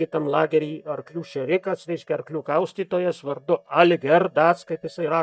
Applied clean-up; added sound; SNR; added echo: neural mask model DeepFilterNet 3.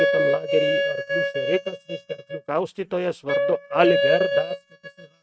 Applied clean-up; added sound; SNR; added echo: neural mask model RNNoise.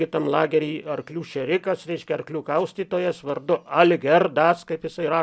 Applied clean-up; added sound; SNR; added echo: none; none; none; none.